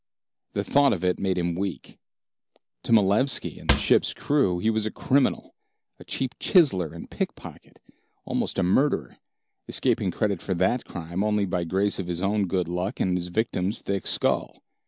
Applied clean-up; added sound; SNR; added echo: none; Cupboard open or close / Drawer open or close; 2 dB; none.